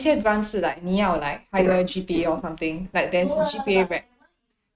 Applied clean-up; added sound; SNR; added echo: neural mask model RNNoise.